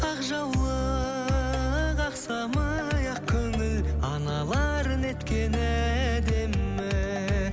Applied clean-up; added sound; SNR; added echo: none; none; none; none.